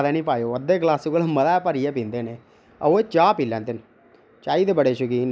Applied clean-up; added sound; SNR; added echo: none; none; none; none.